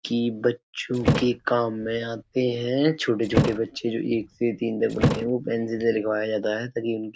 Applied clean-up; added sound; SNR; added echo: none; Thump, thud; 4 dB; none.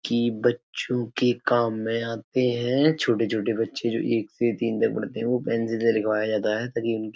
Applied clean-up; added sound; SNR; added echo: none; none; none; none.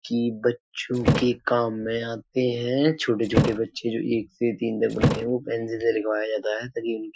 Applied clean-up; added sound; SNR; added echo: classical method Wiener filter.